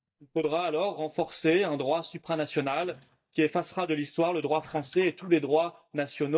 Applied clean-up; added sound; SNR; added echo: neural mask model DeepFilterNet 3.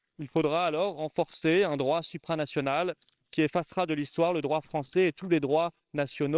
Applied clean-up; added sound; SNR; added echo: neural separator model SepFormer WHAMR!.